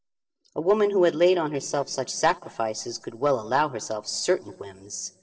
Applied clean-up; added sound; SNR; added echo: neural separator model SepFormer DNS4.